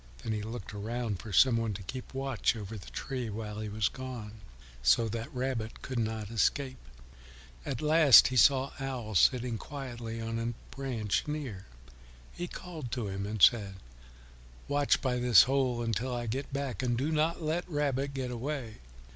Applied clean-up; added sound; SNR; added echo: none; none; none; none.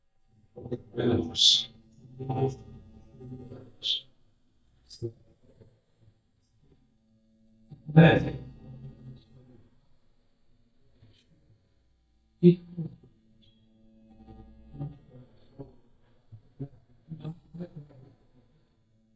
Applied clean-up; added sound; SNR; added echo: neural mask model DeepFilterNet 3.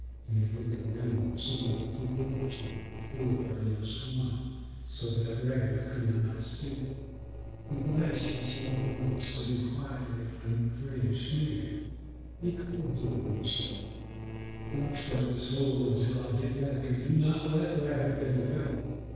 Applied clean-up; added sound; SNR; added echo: neural separator model SepFormer DNS4.